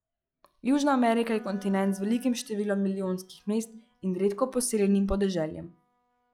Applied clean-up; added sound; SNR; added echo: classical method log-MMSE.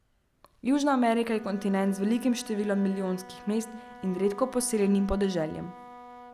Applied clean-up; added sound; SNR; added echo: none; Wind instrument, woodwind instrument; 19 dB; none.